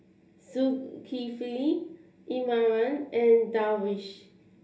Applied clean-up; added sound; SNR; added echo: none; none; none; reverberation time 0.3 s.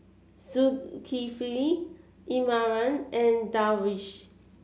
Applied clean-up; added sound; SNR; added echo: none; none; none; none.